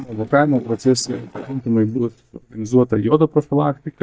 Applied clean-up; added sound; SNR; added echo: neural mask model DeepFilterNet 3.